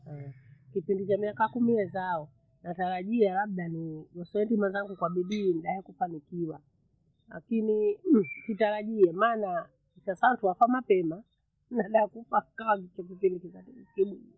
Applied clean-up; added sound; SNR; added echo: none; none; none; none.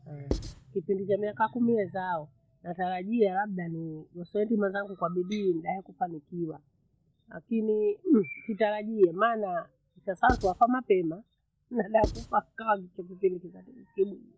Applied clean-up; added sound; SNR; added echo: none; Writing; 6 dB; none.